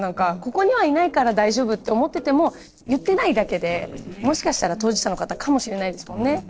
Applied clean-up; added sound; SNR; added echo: neural separator model SepFormer DNS4.